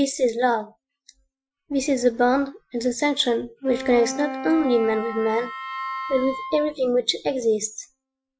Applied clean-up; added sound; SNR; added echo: classical method Wiener filter.